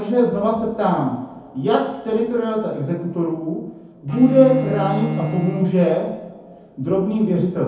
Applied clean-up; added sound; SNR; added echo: none; Bowed string instrument; 9 dB; reverberation time 0.7 s.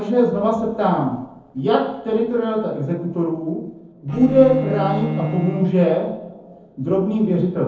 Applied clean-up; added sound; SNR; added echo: neural separator model SepFormer DNS4.